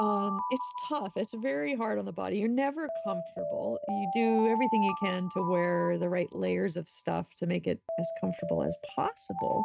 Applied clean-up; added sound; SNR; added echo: neural mask model RNNoise.